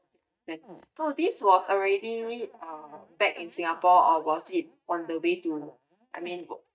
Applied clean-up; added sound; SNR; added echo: neural mask model DeepFilterNet 3.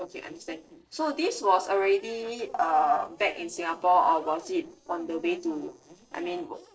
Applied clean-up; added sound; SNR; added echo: neural separator model SepFormer DNS4.